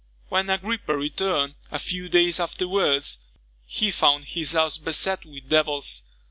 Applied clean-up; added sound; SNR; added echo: none; none; none; none.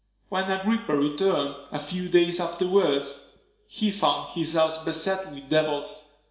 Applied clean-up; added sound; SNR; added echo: none; none; none; reverberation time 0.7 s.